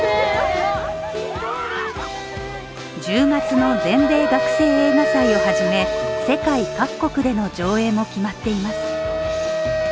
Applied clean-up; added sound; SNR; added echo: none; Wind instrument, woodwind instrument; 2 dB; none.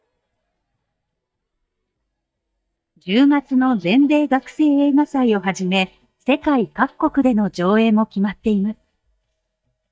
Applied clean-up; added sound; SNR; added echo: neural mask model DeepFilterNet 3.